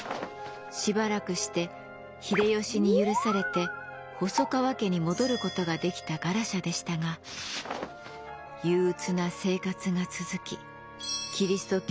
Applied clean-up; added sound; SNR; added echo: none; none; none; none.